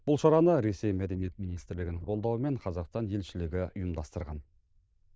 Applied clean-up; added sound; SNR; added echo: neural diffusion model UNIVERSE++.